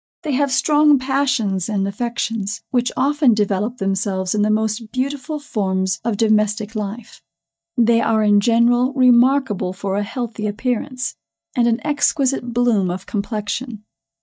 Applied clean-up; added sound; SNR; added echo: neural mask model DeepFilterNet 3.